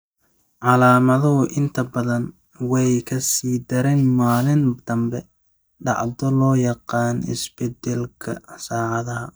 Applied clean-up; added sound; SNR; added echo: neural mask model DeepFilterNet 3.